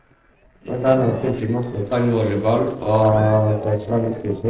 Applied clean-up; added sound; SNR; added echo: neural separator model SepFormer DNS4.